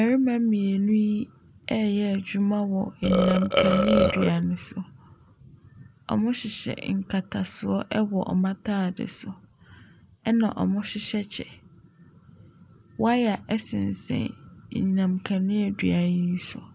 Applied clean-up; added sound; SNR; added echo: none; Burping, eructation; -2 dB; none.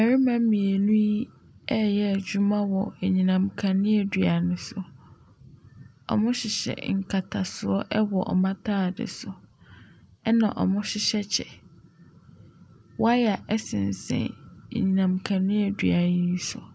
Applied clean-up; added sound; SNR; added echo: none; none; none; none.